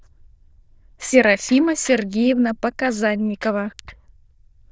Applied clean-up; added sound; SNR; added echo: neural diffusion model UNIVERSE++.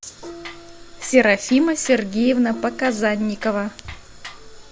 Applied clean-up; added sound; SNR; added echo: none; Tools + Gong; 17 dB; none.